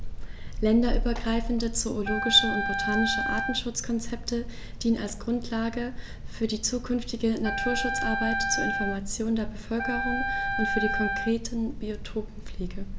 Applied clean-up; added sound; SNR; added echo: none; Wind instrument, woodwind instrument; 3 dB; none.